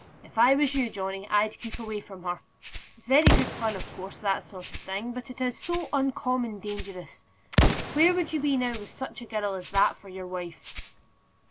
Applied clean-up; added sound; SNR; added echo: none; Explosion + Rattle (instrument); 0 dB; none.